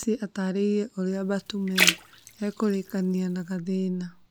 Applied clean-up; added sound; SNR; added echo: none; Splash, splatter; 3 dB; none.